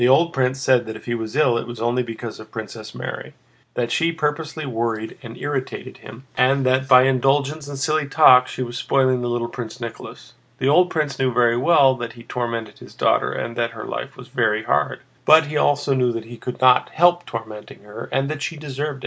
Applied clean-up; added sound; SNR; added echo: none; none; none; none.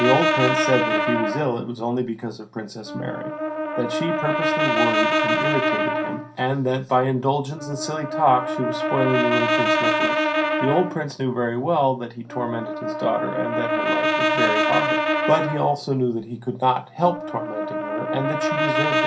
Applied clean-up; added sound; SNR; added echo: none; Brass instrument; -1 dB; reverberation time 0.3 s.